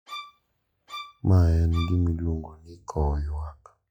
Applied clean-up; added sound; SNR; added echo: classical method log-MMSE.